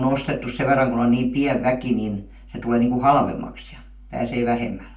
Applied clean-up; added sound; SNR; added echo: none; none; none; reverberation time 0.3 s.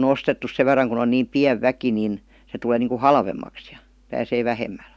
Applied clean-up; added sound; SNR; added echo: none; none; none; none.